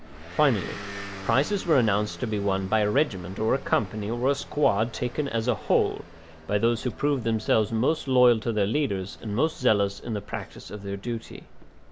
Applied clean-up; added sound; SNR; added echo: none; Motor vehicle (road) / Engine; 17 dB; none.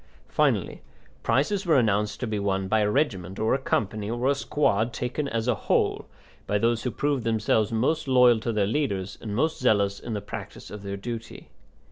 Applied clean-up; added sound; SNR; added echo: none; none; none; none.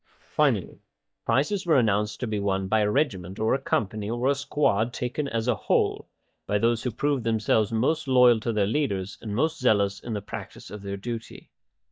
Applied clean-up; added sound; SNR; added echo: neural mask model DeepFilterNet 3.